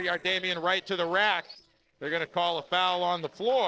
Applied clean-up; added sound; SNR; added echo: neural separator model SepFormer DNS4.